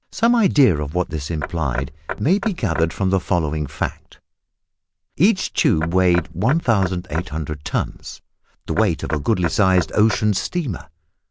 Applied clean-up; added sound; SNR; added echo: none; Knock / Wood; 12 dB; none.